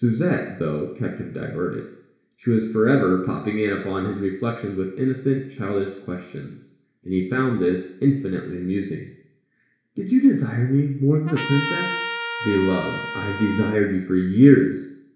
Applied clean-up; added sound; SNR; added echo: none; Trumpet; 8 dB; reverberation time 0.7 s.